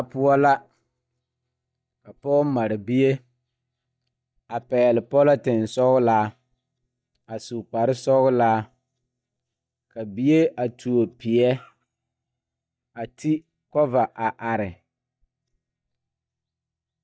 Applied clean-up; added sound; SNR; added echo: neural mask model DeepFilterNet 3.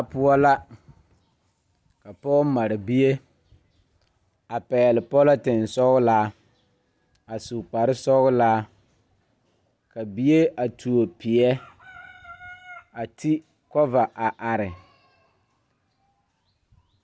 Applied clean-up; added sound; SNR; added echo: none; none; none; none.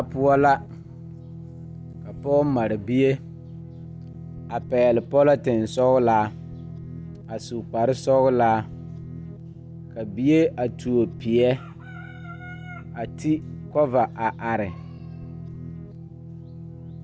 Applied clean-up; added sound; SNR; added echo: none; Guitar; 13 dB; none.